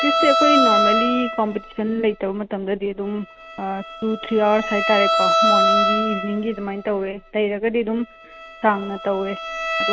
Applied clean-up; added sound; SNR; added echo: none; Bowed string instrument; 0 dB; none.